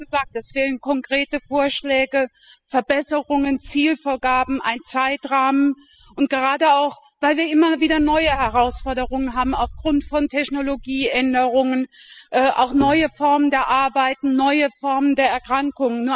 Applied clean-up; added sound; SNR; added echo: classical method spectral subtraction.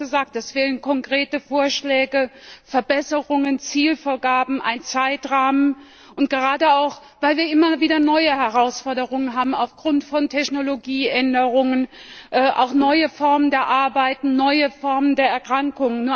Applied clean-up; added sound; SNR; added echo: neural separator model SepFormer DNS4.